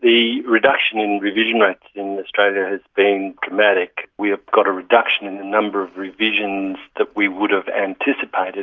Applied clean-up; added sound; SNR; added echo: none; none; none; none.